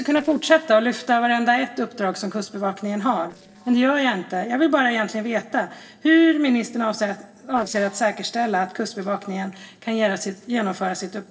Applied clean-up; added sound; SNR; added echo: neural separator model SepFormer DNS4.